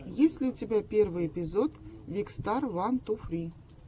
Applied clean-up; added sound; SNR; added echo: none; none; none; none.